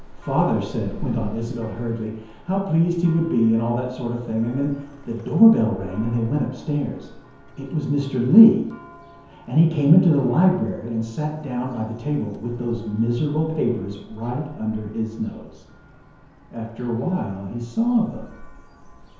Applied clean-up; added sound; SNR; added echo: none; Church bell; 19 dB; reverberation time 0.9 s.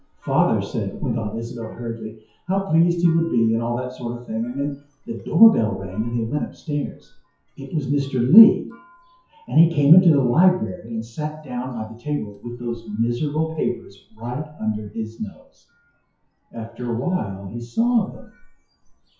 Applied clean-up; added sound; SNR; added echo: classical method WPE with log-MMSE.